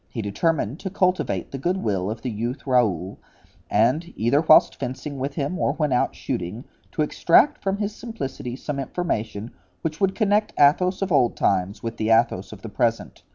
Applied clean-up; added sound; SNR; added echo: none; none; none; none.